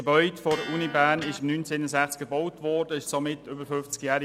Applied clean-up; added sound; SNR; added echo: none; Electric guitar; 15 dB; none.